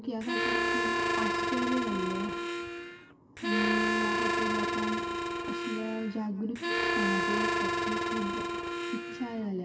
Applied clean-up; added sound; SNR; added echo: none; Harmonica; -4 dB; reverberation time 1.4 s.